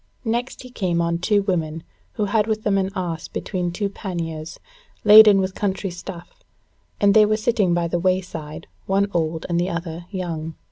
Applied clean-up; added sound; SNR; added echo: none; none; none; none.